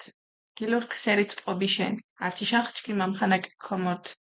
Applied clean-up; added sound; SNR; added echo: none; none; none; none.